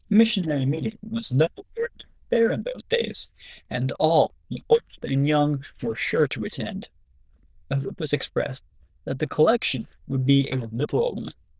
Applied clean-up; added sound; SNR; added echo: neural diffusion model UNIVERSE++.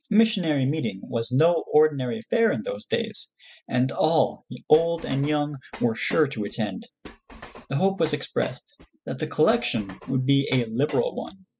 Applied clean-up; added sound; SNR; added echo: classical method spectral subtraction.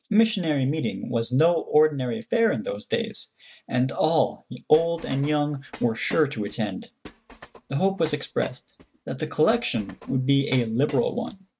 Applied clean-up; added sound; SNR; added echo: neural mask model RNNoise.